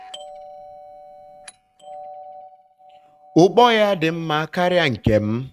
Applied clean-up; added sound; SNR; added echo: neural mask model RNNoise.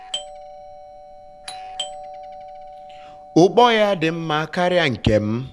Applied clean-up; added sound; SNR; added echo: none; Doorbell; 16 dB; none.